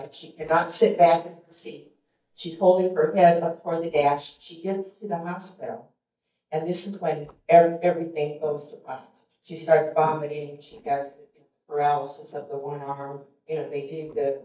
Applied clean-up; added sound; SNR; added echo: neural mask model DeepFilterNet 3.